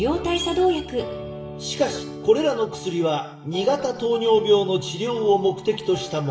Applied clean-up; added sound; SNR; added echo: none; none; none; reverberation time 0.6 s.